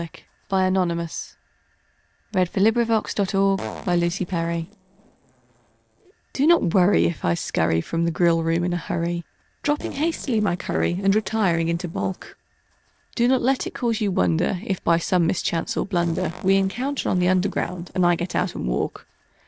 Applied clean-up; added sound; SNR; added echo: neural separator model SepFormer DNS4.